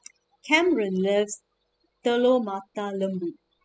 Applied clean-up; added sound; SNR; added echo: classical method spectral subtraction.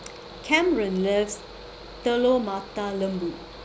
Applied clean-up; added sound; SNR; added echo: none; Mechanical fan; 16 dB; none.